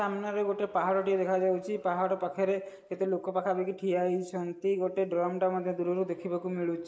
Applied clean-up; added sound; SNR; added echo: neural mask model Resemble Enhance denoiser.